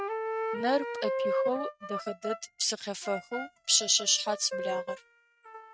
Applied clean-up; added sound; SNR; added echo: neural mask model RNNoise.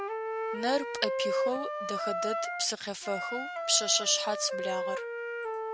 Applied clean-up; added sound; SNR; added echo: none; Wind instrument, woodwind instrument; 1 dB; none.